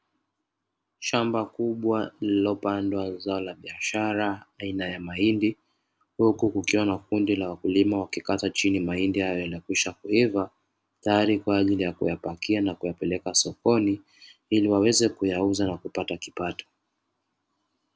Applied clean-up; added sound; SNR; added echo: none; none; none; none.